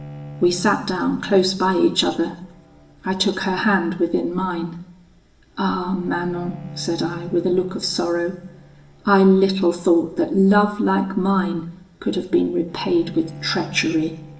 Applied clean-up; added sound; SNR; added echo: none; Bowed string instrument; 20 dB; reverberation time 0.7 s.